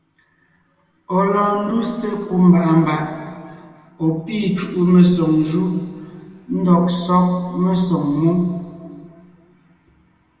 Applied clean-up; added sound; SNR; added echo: none; none; none; reverberation time 2.1 s.